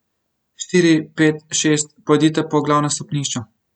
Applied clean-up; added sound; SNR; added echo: none; none; none; none.